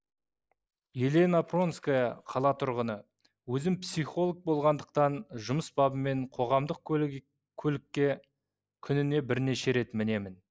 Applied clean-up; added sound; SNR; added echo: neural mask model Resemble Enhance denoiser.